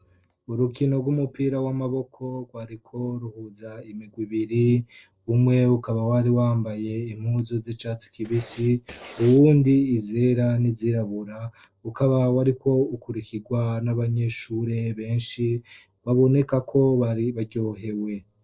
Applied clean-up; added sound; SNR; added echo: neural separator model SepFormer DNS4.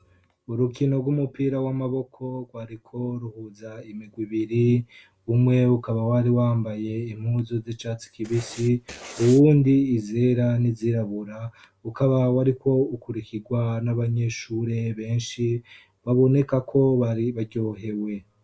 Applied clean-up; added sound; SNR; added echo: none; Writing; 17 dB; none.